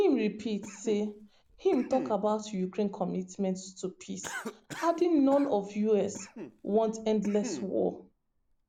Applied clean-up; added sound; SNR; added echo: none; Cough; 16 dB; none.